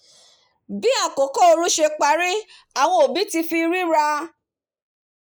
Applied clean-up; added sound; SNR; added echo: neural mask model Resemble Enhance denoiser.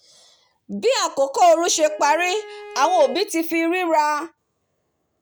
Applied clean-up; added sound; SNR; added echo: none; Bowed string instrument; 20 dB; none.